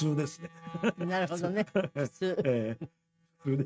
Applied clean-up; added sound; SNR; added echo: neural mask model RNNoise.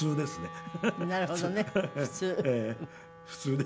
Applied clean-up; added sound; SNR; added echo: none; Wind instrument, woodwind instrument; 15 dB; none.